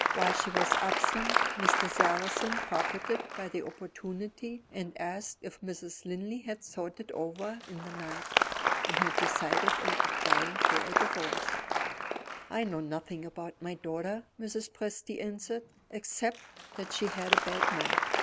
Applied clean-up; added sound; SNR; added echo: none; Applause; -4 dB; none.